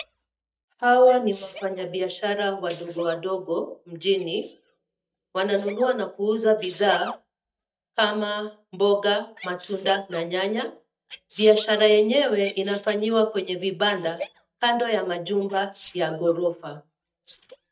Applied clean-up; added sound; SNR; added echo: neural mask model DeepFilterNet 3.